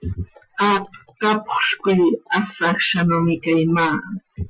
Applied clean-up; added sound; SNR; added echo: classical method Wiener filter.